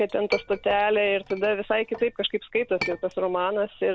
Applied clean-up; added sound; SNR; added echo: none; Chink, clink; 13 dB; none.